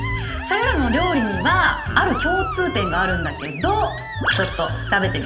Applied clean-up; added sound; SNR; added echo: none; Screech; 9 dB; reverberation time 1.9 s.